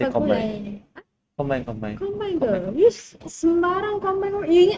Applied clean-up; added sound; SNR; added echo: neural mask model RNNoise.